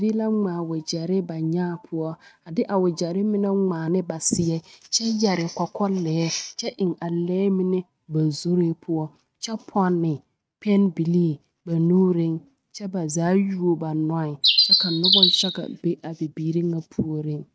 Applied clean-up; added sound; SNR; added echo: neural mask model RNNoise.